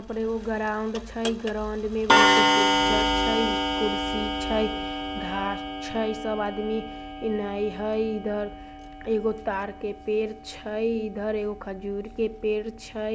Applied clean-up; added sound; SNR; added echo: none; Clock; -1 dB; none.